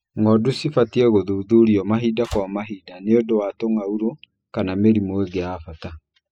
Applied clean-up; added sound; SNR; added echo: classical method spectral subtraction.